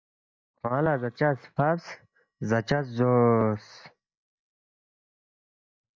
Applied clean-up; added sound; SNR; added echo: neural mask model DeepFilterNet 3.